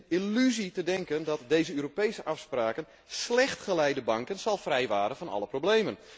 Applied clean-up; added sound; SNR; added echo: none; none; none; none.